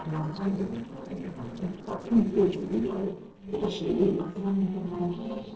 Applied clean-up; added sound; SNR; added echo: neural separator model SepFormer DNS4.